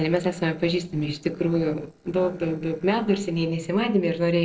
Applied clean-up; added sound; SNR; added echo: neural separator model SepFormer DNS4.